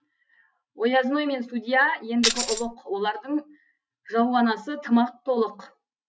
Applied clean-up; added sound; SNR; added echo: none; Tambourine; 0 dB; none.